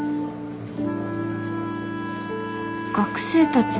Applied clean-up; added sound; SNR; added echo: none; none; none; none.